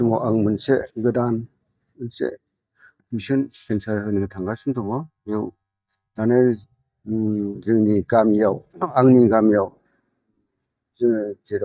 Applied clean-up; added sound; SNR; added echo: neural mask model DeepFilterNet 3.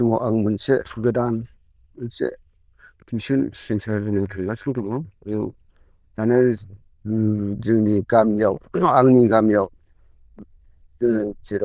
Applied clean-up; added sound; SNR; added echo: neural diffusion model UNIVERSE++.